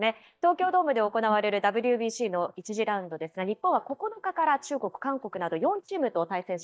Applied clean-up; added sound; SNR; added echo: neural mask model DeepFilterNet 3.